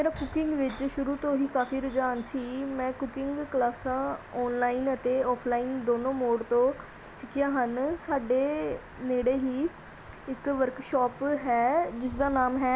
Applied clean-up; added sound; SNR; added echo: none; none; none; none.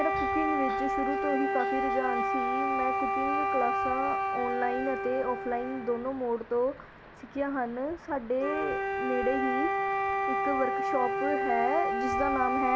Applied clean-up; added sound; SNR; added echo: none; Wind instrument, woodwind instrument; -2 dB; none.